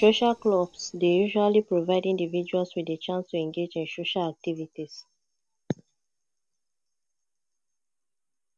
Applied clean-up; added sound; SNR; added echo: neural mask model Resemble Enhance denoiser.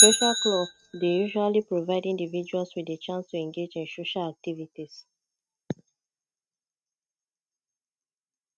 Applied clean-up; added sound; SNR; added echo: neural mask model RNNoise.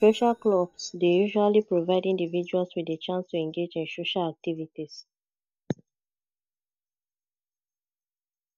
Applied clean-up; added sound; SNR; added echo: neural mask model DeepFilterNet 3.